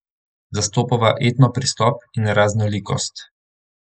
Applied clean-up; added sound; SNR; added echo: neural mask model Resemble Enhance denoiser.